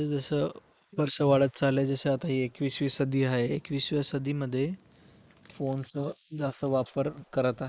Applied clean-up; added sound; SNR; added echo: neural mask model Resemble Enhance denoiser.